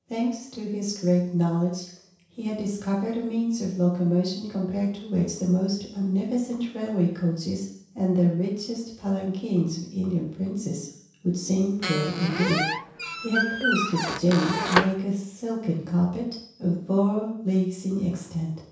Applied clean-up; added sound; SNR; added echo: none; Squeak; 2 dB; reverberation time 0.7 s.